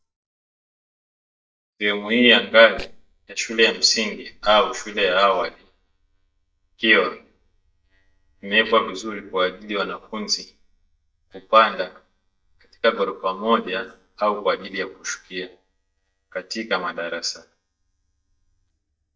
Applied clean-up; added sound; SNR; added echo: neural mask model DeepFilterNet 3.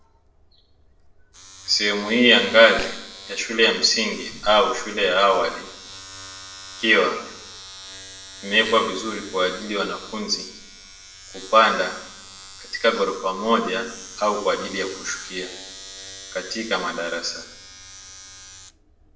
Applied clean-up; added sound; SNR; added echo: none; Domestic sounds, home sounds; 16 dB; reverberation time 0.7 s.